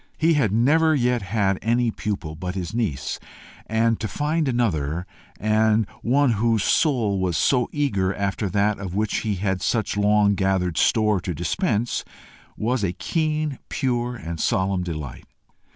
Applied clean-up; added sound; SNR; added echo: none; none; none; none.